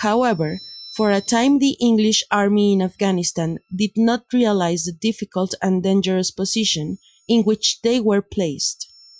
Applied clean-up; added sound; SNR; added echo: classical method Wiener filter.